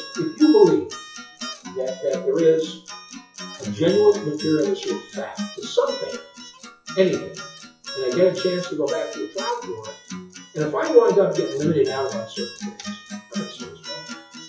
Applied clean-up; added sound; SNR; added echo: classical method WPE with log-MMSE.